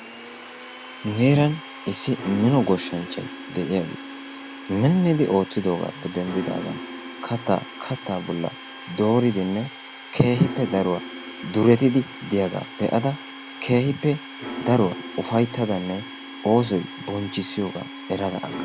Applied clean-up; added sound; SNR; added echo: none; Domestic sounds, home sounds + Piano; 12 dB; none.